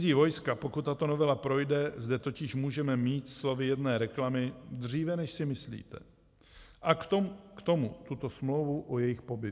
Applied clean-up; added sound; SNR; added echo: none; none; none; none.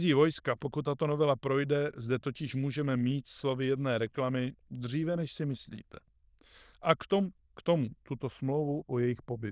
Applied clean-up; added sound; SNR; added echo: neural diffusion model UNIVERSE++.